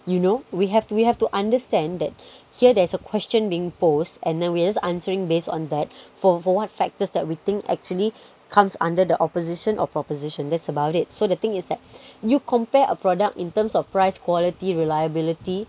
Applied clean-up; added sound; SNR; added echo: none; none; none; none.